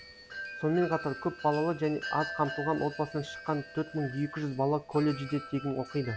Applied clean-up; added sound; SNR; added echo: none; Wind chime; 12 dB; none.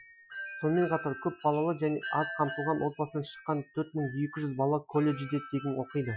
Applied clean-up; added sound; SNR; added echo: classical method Wiener filter.